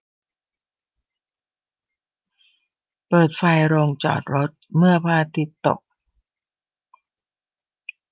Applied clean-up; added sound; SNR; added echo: none; none; none; none.